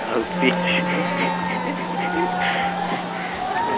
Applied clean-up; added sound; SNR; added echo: none; Crowd / Cheering + Wind instrument, woodwind instrument; -4 dB; none.